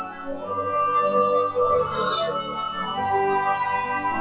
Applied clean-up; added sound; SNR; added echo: classical method log-MMSE.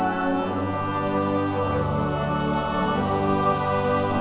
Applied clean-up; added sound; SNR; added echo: none; none; none; none.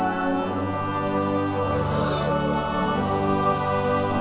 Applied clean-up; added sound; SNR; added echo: none; Breathing; 13 dB; none.